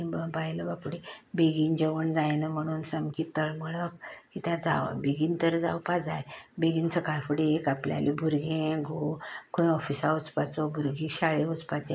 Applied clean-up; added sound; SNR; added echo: neural mask model Resemble Enhance denoiser.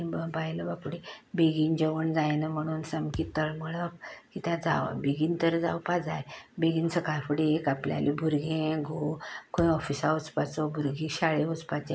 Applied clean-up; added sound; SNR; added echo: none; Thump, thud; 15 dB; none.